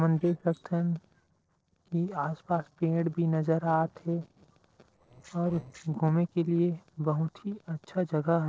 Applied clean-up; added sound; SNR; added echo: neural separator model SepFormer DNS4.